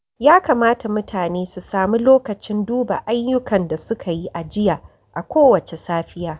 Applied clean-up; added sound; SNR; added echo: none; none; none; none.